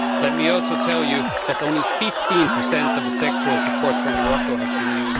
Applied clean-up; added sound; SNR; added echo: none; Crowd / Cheering + Telephone; -3 dB; none.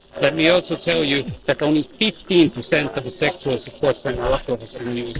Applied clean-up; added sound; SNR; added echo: neural separator model SepFormer DNS4.